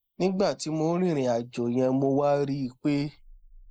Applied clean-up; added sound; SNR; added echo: neural mask model Resemble Enhance denoiser.